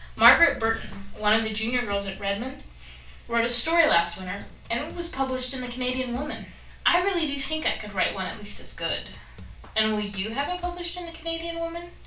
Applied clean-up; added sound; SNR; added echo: none; Drum kit; 19 dB; reverberation time 0.3 s.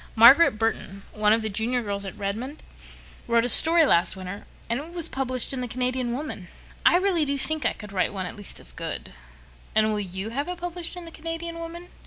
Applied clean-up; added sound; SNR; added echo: none; none; none; none.